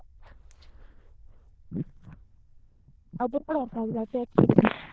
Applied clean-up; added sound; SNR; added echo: neural diffusion model UNIVERSE++.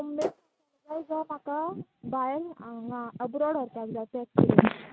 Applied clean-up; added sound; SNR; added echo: neural mask model RNNoise.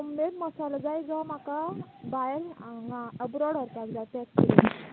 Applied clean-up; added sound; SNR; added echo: none; none; none; none.